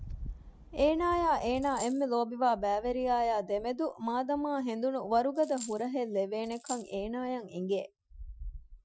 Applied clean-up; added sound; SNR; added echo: classical method Wiener filter.